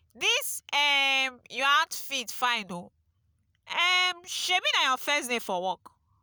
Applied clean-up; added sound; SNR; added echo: none; none; none; none.